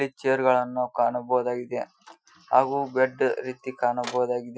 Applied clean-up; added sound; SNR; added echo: classical method Wiener filter.